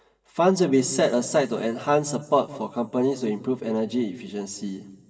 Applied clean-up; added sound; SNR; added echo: none; none; none; reverberation time 2.1 s.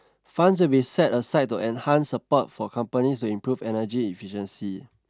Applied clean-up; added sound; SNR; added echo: none; none; none; none.